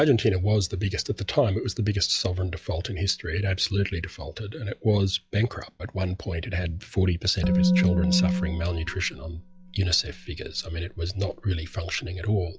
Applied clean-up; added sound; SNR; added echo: classical method log-MMSE.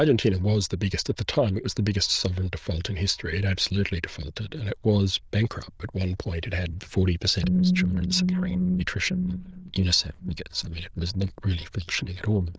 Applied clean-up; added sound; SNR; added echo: neural diffusion model UNIVERSE++.